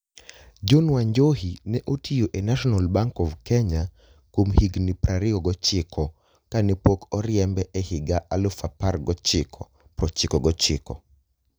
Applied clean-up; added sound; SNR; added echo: none; none; none; none.